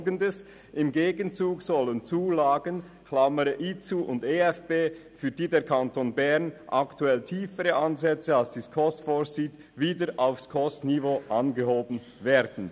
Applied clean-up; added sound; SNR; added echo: none; none; none; none.